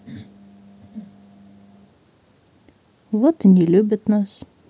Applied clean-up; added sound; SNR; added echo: none; none; none; none.